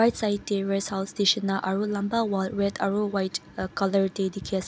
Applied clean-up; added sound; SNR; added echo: none; none; none; none.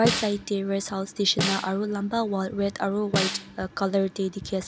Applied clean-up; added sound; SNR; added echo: none; Snare drum; 6 dB; none.